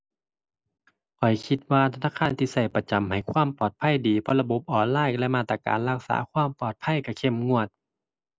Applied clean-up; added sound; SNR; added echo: none; none; none; none.